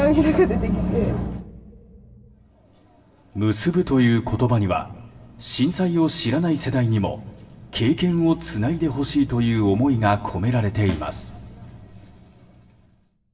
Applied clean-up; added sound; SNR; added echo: none; Snare drum; 18 dB; reverberation time 3.0 s.